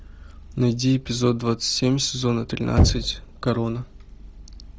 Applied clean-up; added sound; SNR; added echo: none; Knock; 4 dB; none.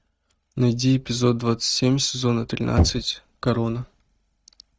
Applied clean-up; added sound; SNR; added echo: neural mask model RNNoise.